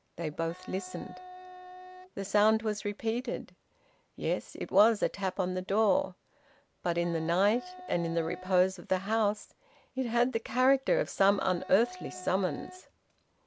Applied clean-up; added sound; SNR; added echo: none; Wind instrument, woodwind instrument; 16 dB; none.